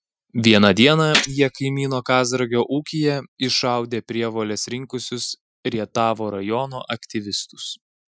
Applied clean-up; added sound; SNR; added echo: classical method Wiener filter.